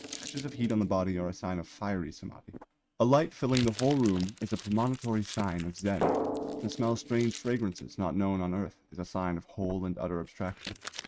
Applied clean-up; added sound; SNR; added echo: neural mask model RNNoise.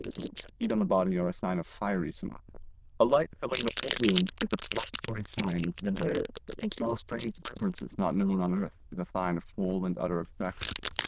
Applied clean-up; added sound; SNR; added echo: neural diffusion model UNIVERSE++.